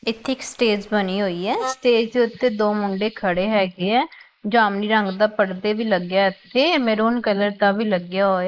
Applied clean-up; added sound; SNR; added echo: neural mask model Resemble Enhance denoiser.